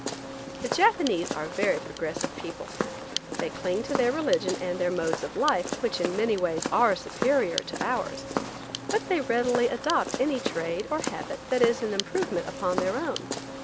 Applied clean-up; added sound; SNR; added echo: none; Walk, footsteps; 6 dB; none.